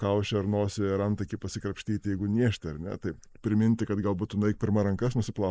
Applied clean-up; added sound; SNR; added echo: neural mask model Resemble Enhance denoiser.